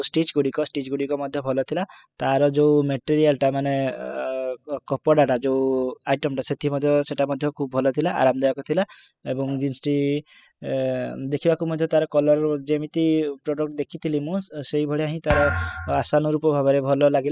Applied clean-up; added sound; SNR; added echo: classical method spectral subtraction.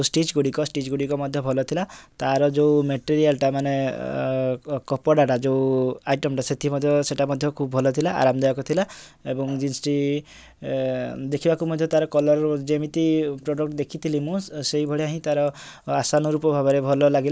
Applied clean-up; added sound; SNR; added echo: none; none; none; none.